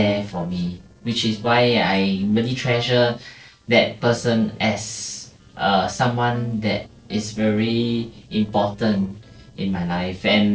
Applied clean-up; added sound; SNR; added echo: neural separator model SepFormer DNS4.